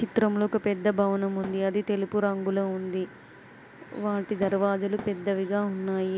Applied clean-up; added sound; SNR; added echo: none; Thump, thud; 15 dB; none.